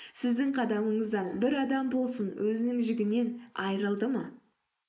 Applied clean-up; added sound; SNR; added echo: neural mask model Resemble Enhance denoiser.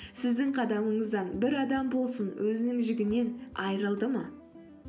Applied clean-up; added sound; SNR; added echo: none; none; none; none.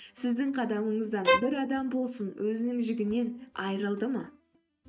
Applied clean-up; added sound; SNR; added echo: neural mask model RNNoise.